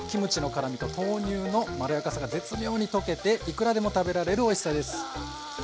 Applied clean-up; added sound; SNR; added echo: none; none; none; none.